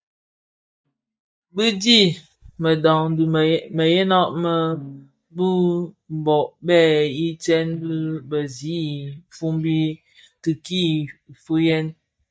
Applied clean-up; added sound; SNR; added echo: neural mask model DeepFilterNet 3.